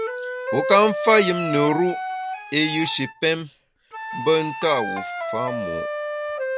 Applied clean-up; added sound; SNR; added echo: none; Wind instrument, woodwind instrument; 6 dB; none.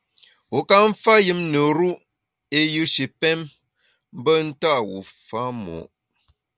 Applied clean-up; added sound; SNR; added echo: none; none; none; none.